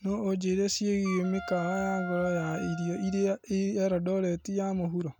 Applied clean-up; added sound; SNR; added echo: none; Wind instrument, woodwind instrument; 13 dB; none.